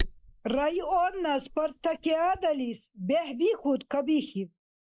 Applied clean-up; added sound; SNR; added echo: neural mask model Resemble Enhance denoiser.